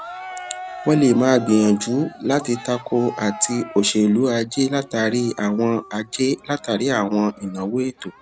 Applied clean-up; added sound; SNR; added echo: none; Cheering; 17 dB; none.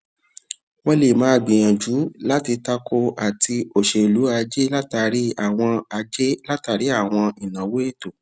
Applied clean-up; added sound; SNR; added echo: none; none; none; none.